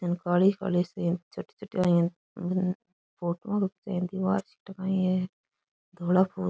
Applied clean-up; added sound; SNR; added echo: none; none; none; none.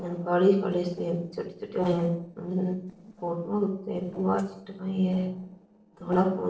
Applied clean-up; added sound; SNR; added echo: neural separator model SepFormer DNS4.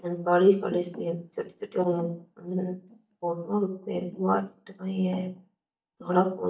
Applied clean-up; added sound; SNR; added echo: neural mask model DeepFilterNet 3.